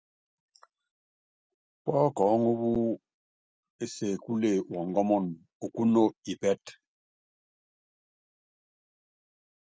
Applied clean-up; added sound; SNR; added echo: none; none; none; none.